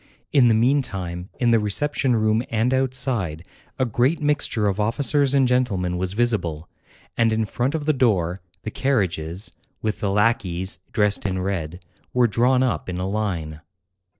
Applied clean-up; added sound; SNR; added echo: neural separator model SepFormer DNS4.